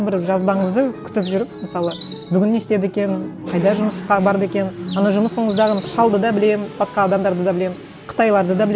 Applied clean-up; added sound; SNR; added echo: none; Bird; 18 dB; none.